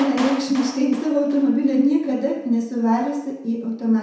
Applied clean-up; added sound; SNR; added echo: none; Clapping; 17 dB; reverberation time 0.7 s.